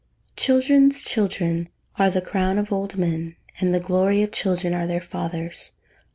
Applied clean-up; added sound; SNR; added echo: none; none; none; none.